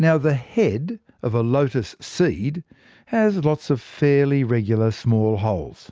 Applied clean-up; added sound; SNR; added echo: none; none; none; none.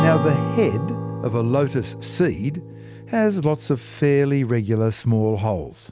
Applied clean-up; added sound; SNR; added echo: none; Acoustic guitar / Strum; 8 dB; none.